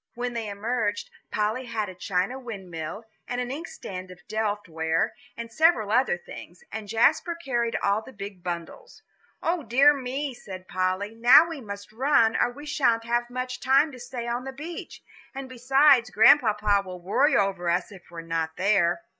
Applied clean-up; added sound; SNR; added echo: none; none; none; none.